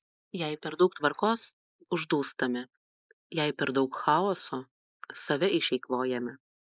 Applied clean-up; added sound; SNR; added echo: neural mask model Resemble Enhance denoiser.